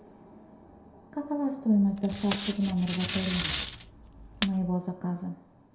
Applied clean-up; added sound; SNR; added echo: none; Packing tape, duct tape; 7 dB; reverberation time 0.6 s.